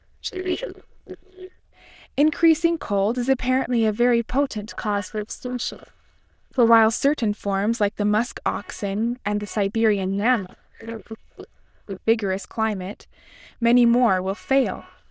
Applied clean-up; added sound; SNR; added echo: neural diffusion model UNIVERSE++.